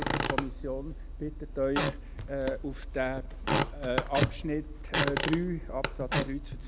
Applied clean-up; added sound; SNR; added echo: none; Squeak / Wood; -1 dB; none.